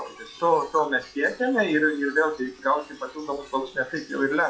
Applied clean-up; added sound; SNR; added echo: classical method log-MMSE.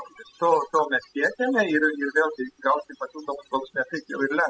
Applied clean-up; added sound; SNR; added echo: classical method spectral subtraction.